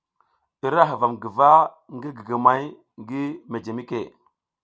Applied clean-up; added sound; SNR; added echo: none; none; none; none.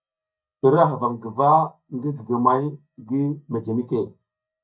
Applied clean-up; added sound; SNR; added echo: neural mask model DeepFilterNet 3.